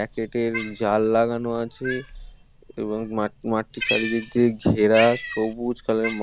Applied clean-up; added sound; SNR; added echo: none; Cat; 11 dB; none.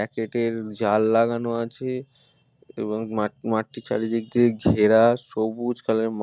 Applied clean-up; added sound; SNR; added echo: none; none; none; none.